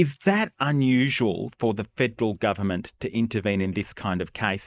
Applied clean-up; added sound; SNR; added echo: neural mask model Resemble Enhance denoiser.